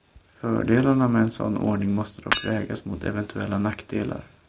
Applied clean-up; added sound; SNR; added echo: none; Shatter / Hammer; 4 dB; none.